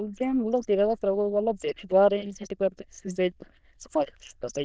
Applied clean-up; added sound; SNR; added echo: neural diffusion model UNIVERSE++.